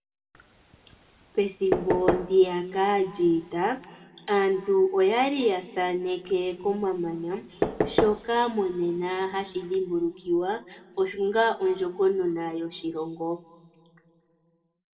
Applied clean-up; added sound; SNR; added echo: none; Knock / Wood; 6 dB; reverberation time 1.6 s.